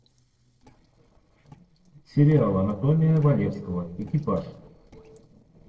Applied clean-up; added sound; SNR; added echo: neural separator model SepFormer DNS4.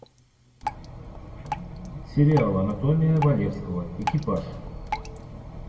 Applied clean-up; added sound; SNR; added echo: none; Drip; 12 dB; reverberation time 1.1 s.